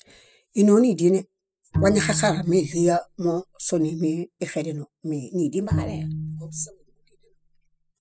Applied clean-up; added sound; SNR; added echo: classical method spectral subtraction.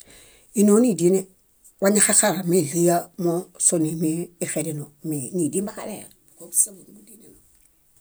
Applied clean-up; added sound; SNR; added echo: none; none; none; none.